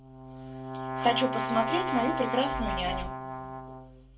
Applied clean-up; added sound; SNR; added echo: none; Brass instrument; 2 dB; reverberation time 0.2 s.